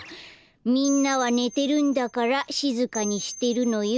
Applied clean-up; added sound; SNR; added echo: none; none; none; none.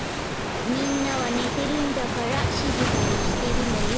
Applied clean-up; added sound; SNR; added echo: none; Waves, surf; -3 dB; none.